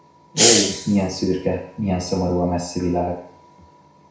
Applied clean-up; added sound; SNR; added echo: none; Hiss; 0 dB; reverberation time 0.6 s.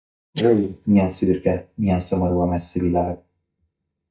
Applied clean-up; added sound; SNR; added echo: neural mask model DeepFilterNet 3.